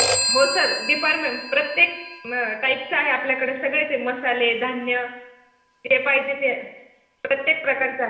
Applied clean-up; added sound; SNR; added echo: none; Telephone; 7 dB; reverberation time 0.9 s.